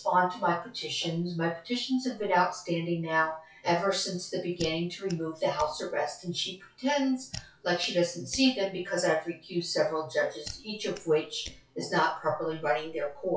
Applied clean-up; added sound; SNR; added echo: classical method WPE with log-MMSE.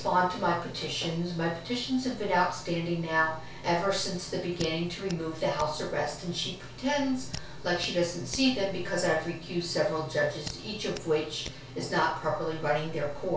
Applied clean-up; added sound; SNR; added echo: none; Hands; 17 dB; reverberation time 0.3 s.